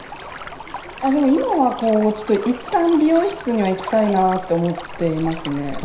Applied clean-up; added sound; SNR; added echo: none; Stream; 14 dB; reverberation time 0.5 s.